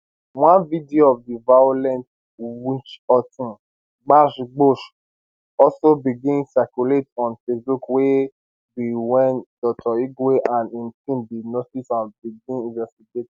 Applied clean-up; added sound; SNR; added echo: none; none; none; none.